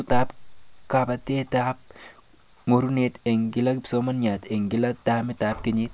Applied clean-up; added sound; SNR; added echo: none; none; none; none.